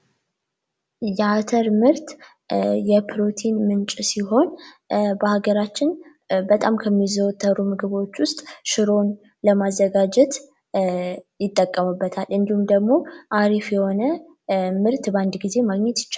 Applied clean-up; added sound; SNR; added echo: none; none; none; none.